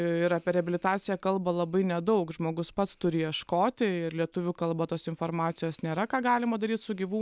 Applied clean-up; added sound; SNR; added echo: none; none; none; none.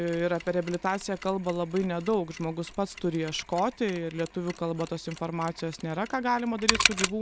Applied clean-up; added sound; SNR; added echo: none; Mechanisms; 6 dB; none.